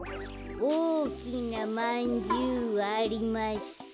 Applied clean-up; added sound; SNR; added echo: none; Acoustic guitar / Strum; 14 dB; none.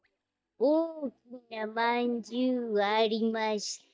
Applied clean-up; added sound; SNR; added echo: neural mask model DeepFilterNet 3.